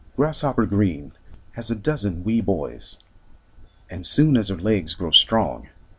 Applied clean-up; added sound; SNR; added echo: none; none; none; none.